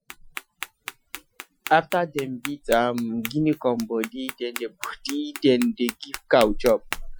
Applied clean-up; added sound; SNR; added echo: classical method Wiener filter.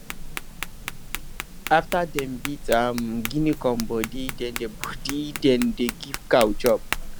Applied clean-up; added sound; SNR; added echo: none; Tap; 7 dB; none.